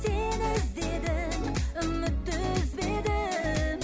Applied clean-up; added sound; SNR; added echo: none; none; none; none.